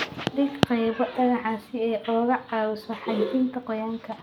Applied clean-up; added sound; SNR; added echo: none; none; none; none.